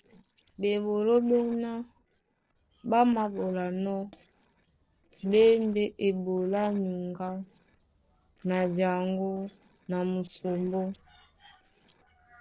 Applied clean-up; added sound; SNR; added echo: neural separator model SepFormer DNS4.